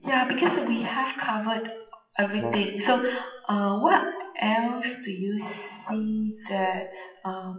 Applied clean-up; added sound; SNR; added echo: classical method WPE with log-MMSE.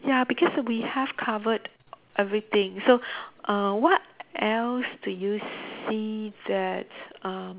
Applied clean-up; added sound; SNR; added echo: none; none; none; none.